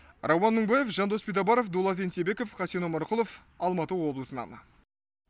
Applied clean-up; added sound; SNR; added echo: none; none; none; none.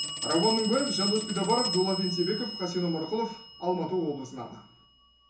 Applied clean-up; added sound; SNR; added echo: none; Telephone; 6 dB; reverberation time 0.7 s.